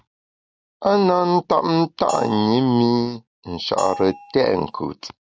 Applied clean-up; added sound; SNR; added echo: none; Bell; 12 dB; none.